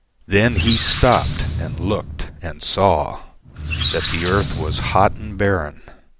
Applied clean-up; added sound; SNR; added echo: none; Squeak; 6 dB; none.